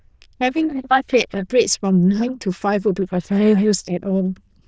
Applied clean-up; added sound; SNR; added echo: neural diffusion model UNIVERSE++.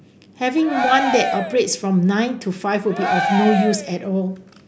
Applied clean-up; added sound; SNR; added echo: none; Cheering; 4 dB; none.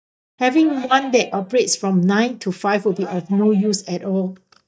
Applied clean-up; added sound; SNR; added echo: neural mask model DeepFilterNet 3.